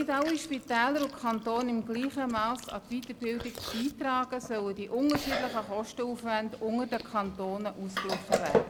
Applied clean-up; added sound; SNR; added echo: none; Chewing, mastication; 6 dB; none.